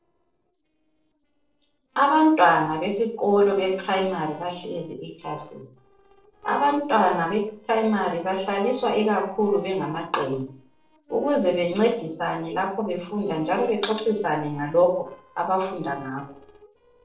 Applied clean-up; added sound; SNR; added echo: neural separator model SepFormer DNS4.